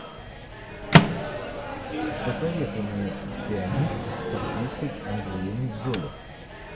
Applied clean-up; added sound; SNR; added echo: none; Microwave oven; -4 dB; none.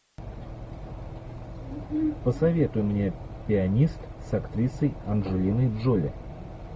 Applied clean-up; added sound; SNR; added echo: none; none; none; none.